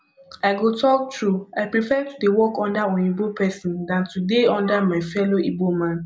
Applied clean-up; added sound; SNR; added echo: none; none; none; none.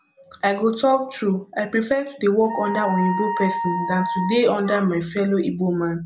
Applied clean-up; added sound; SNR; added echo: none; Wind instrument, woodwind instrument; 7 dB; none.